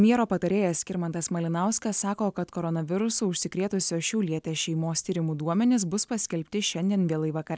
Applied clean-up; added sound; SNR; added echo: none; none; none; none.